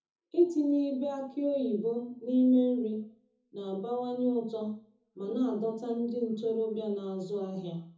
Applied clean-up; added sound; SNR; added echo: none; none; none; reverberation time 0.5 s.